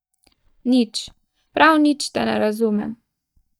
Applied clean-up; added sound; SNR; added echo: neural mask model DeepFilterNet 3.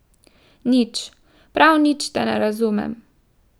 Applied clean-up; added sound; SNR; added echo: none; none; none; none.